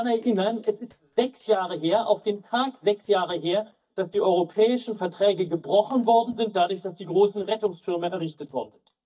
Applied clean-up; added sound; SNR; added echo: neural mask model DeepFilterNet 3.